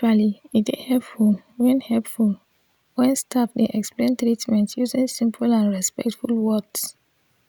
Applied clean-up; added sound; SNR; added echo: none; none; none; none.